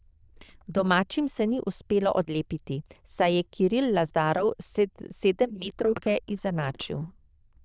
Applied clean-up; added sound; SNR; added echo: neural diffusion model UNIVERSE++.